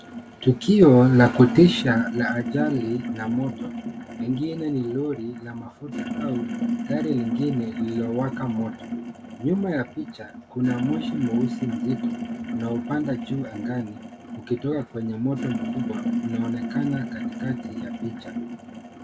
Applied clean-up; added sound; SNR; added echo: none; Sink (filling or washing); 6 dB; none.